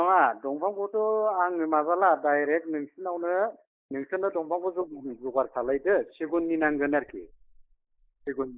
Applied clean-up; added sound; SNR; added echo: neural mask model Resemble Enhance denoiser.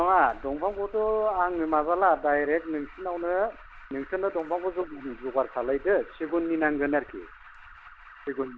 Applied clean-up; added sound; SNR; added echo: none; Alarm; 19 dB; none.